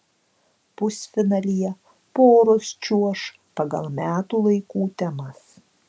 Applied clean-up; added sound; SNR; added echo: none; none; none; none.